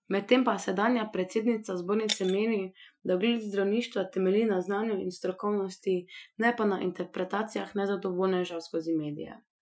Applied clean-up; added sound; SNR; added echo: classical method Wiener filter.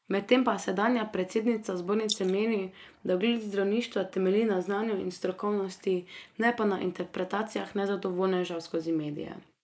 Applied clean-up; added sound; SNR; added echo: neural mask model Resemble Enhance denoiser.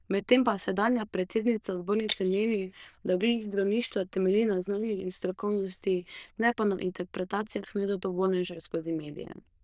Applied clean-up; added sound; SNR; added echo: neural diffusion model UNIVERSE++.